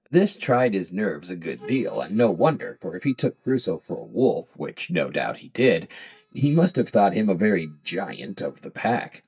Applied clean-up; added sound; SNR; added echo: neural mask model DeepFilterNet 3.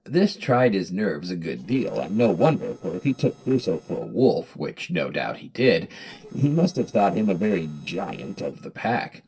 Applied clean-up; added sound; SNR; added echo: neural separator model SepFormer DNS4.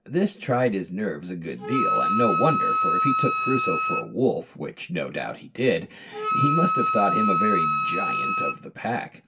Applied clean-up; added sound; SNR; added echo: none; Wind instrument, woodwind instrument; 0 dB; reverberation time 0.2 s.